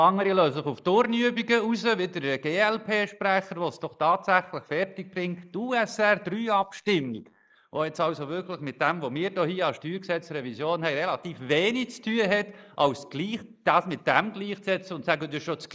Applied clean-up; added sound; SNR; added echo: neural mask model Resemble Enhance denoiser.